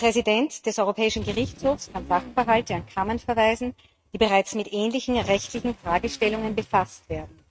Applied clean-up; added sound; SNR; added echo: neural mask model RNNoise.